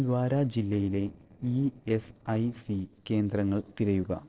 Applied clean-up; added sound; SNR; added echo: neural separator model SepFormer DNS4.